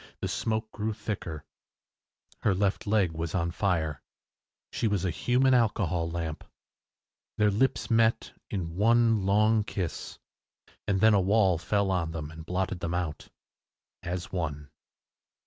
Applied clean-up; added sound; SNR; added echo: none; none; none; none.